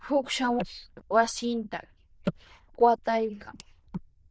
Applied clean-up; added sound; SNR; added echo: neural diffusion model UNIVERSE++.